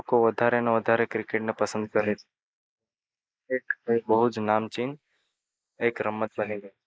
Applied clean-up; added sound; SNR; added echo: neural mask model Resemble Enhance denoiser.